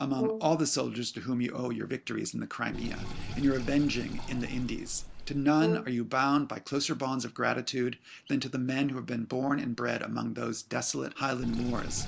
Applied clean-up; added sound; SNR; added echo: none; Sink (filling or washing) + Brass instrument; 9 dB; none.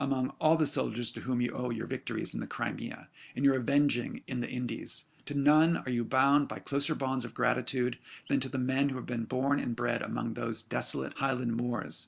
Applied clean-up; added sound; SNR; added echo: none; none; none; none.